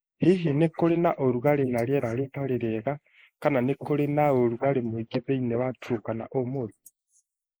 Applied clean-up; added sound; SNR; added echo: neural mask model Resemble Enhance denoiser.